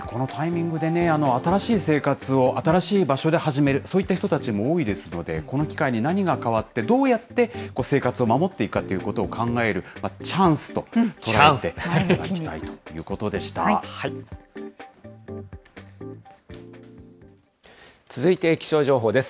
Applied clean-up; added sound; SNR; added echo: none; none; none; none.